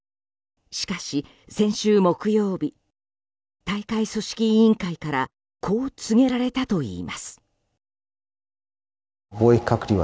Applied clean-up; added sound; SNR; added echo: none; none; none; none.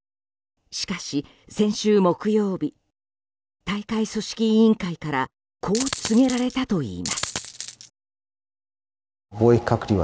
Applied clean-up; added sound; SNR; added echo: none; Coin (dropping); 7 dB; none.